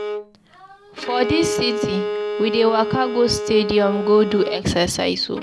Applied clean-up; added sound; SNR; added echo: none; Bowed string instrument; 5 dB; none.